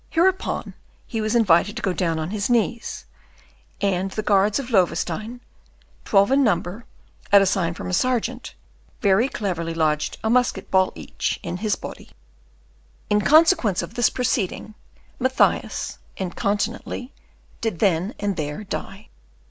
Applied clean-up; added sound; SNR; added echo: none; none; none; none.